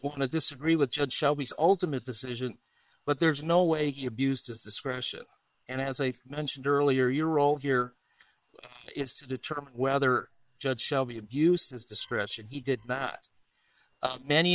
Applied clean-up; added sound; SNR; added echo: neural separator model SepFormer WHAM!.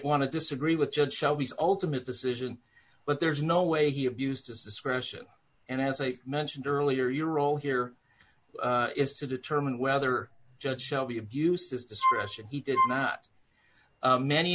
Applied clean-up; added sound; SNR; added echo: none; Wind instrument, woodwind instrument; -1 dB; none.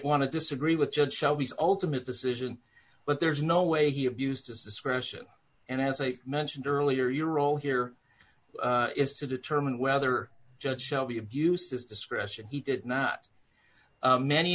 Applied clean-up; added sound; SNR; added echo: none; none; none; none.